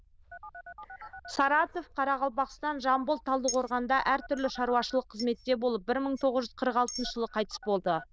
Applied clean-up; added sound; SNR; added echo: neural diffusion model UNIVERSE++.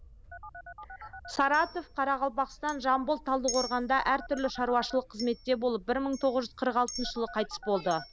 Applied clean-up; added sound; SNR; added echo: none; Chink, clink + Telephone; 14 dB; none.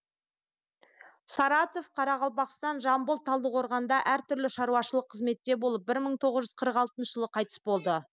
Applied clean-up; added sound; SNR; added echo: none; none; none; none.